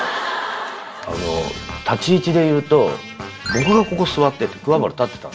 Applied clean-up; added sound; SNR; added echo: none; none; none; reverberation time 0.4 s.